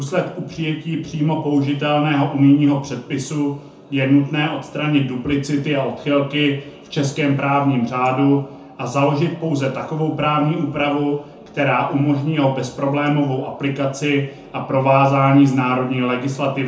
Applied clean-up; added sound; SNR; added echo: none; none; none; reverberation time 0.6 s.